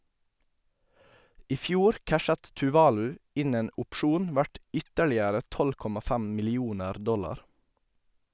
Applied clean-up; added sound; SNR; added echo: none; none; none; none.